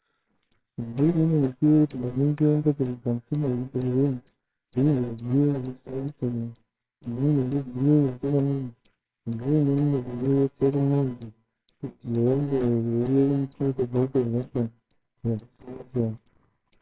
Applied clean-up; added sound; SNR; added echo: neural separator model SepFormer WHAMR!.